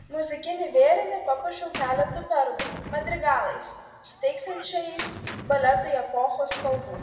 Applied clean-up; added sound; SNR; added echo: none; Gunshot, gunfire; 13 dB; reverberation time 1.4 s.